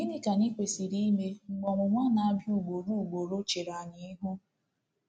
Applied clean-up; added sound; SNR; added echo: none; none; none; none.